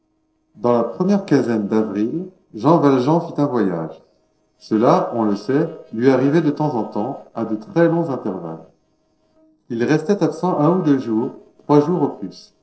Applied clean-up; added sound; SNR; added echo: neural separator model SepFormer DNS4.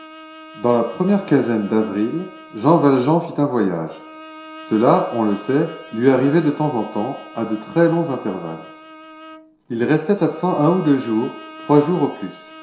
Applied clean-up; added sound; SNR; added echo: none; Bowed string instrument; 19 dB; reverberation time 0.7 s.